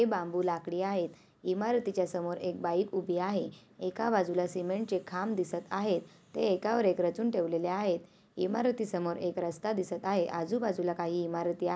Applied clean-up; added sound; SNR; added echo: none; none; none; none.